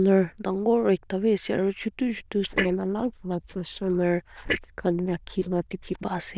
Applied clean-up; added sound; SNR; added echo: neural diffusion model UNIVERSE++.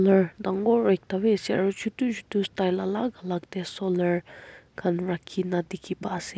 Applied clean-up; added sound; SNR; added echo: none; none; none; none.